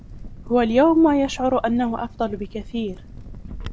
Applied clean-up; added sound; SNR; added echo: none; Crackle; 15 dB; none.